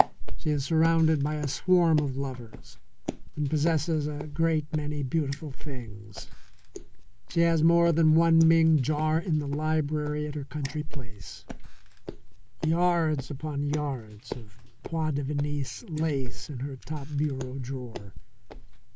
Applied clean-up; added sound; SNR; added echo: neural mask model Resemble Enhance denoiser.